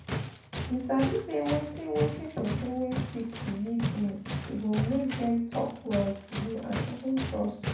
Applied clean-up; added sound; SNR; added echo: none; Tools; 4 dB; reverberation time 0.6 s.